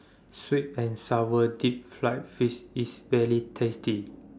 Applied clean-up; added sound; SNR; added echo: none; none; none; none.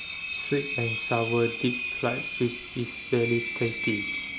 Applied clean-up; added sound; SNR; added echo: none; Engine; 4 dB; none.